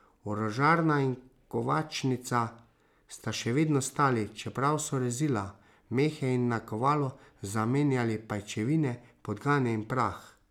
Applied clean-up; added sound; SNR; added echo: none; none; none; none.